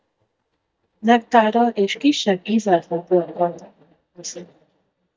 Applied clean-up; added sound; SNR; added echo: neural mask model DeepFilterNet 3.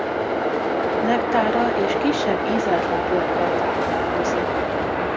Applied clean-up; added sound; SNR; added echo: none; Train; -5 dB; none.